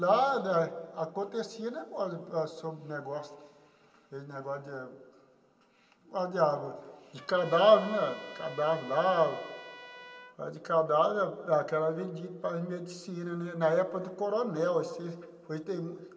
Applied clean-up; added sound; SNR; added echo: none; Trumpet; 17 dB; reverberation time 1.9 s.